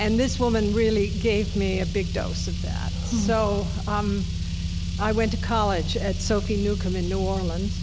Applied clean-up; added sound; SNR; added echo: none; Car; 1 dB; none.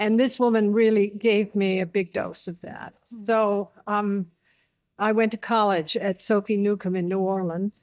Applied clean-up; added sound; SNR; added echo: neural mask model DeepFilterNet 3.